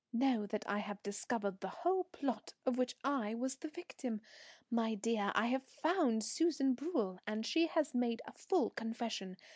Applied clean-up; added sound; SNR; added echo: none; none; none; none.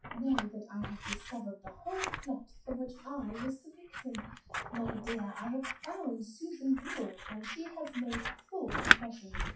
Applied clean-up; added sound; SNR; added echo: classical method WPE with log-MMSE.